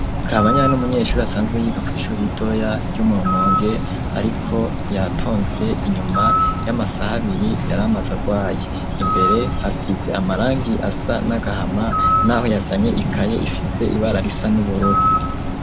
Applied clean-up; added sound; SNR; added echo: none; Bird; -1 dB; none.